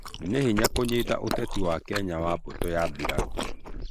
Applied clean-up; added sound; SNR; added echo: neural mask model Resemble Enhance denoiser.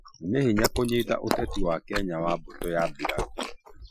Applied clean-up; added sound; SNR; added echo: classical method Wiener filter.